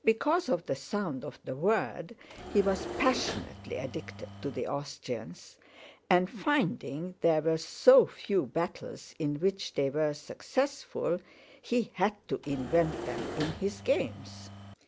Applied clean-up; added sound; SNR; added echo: none; Engine / Mechanisms; 10 dB; none.